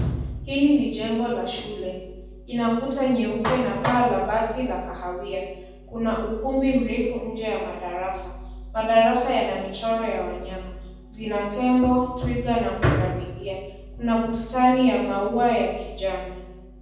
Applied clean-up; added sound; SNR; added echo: none; none; none; reverberation time 1.1 s.